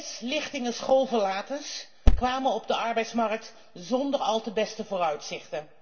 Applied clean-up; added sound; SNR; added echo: none; none; none; reverberation time 0.3 s.